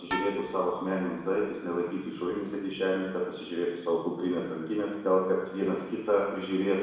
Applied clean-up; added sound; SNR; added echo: none; Bowed string instrument; 8 dB; reverberation time 1.1 s.